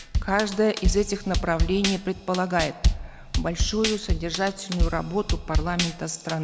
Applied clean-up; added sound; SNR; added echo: none; Drum kit; 1 dB; none.